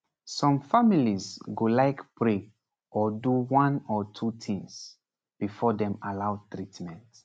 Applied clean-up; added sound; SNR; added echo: none; none; none; none.